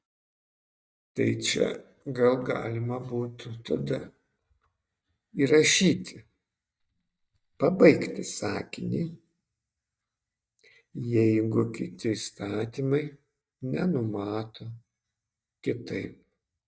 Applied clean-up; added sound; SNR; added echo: neural mask model DeepFilterNet 3.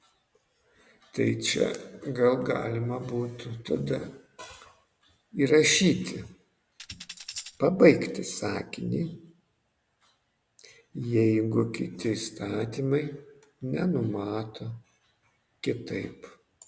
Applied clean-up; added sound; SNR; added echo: none; Tambourine; 15 dB; none.